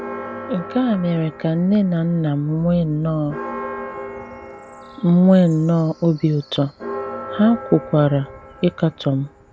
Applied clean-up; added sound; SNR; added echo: none; Church bell; 14 dB; none.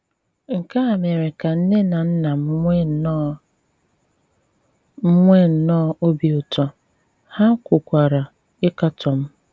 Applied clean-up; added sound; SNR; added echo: none; none; none; none.